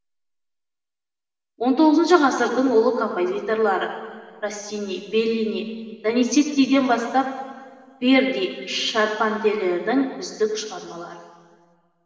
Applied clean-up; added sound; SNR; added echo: none; none; none; reverberation time 2.4 s.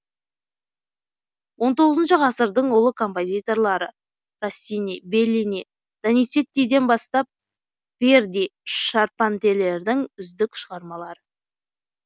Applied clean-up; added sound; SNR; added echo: none; none; none; none.